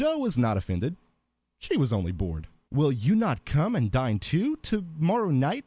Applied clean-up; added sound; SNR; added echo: none; none; none; none.